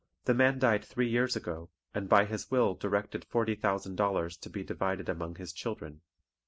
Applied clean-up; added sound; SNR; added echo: none; none; none; none.